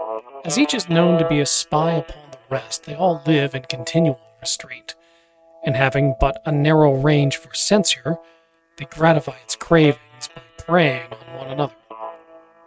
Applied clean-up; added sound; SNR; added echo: neural mask model RNNoise.